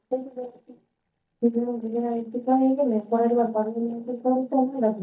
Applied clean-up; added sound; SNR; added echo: neural mask model DeepFilterNet 3.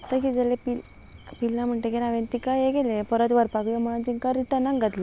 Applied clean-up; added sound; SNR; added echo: none; none; none; none.